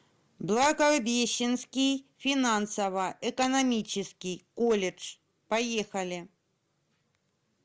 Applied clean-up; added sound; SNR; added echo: none; none; none; none.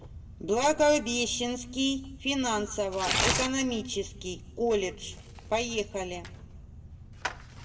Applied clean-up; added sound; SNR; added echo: none; Tearing; 7 dB; reverberation time 1.0 s.